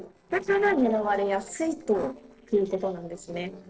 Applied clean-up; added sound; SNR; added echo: neural separator model SepFormer DNS4.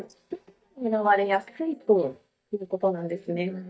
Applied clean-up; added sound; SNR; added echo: neural mask model DeepFilterNet 3.